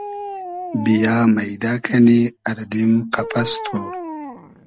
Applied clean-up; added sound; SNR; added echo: none; Dog; 13 dB; none.